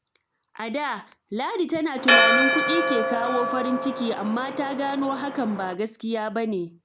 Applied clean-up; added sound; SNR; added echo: none; Church bell; -3 dB; none.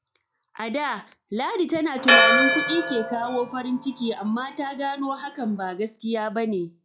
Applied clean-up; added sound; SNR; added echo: classical method log-MMSE.